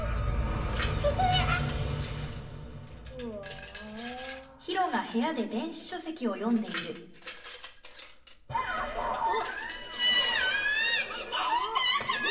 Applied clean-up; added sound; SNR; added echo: none; Glass; 14 dB; reverberation time 0.7 s.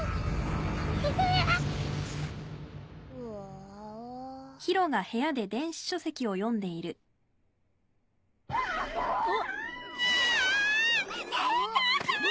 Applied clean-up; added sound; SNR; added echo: none; none; none; none.